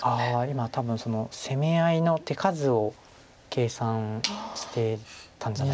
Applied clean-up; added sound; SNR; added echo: none; none; none; none.